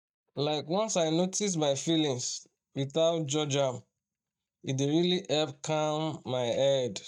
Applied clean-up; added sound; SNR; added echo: neural mask model DeepFilterNet 3.